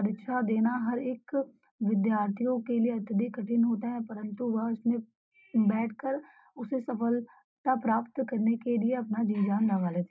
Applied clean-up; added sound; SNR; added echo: none; none; none; none.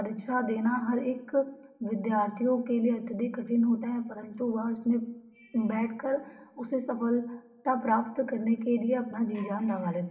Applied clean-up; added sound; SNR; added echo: none; none; none; reverberation time 0.8 s.